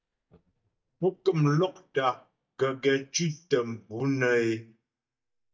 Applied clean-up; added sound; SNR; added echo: neural mask model DeepFilterNet 3.